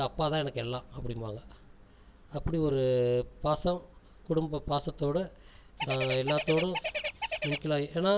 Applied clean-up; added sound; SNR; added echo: none; Bird; 4 dB; none.